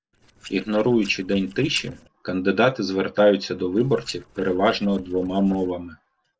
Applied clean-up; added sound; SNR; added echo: neural separator model SepFormer DNS4.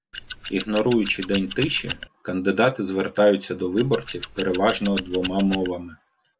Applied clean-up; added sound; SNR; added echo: none; Scissors; 5 dB; none.